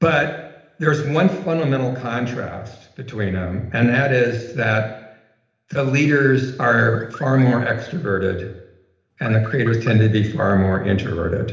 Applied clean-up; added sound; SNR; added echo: none; Car; 18 dB; reverberation time 0.8 s.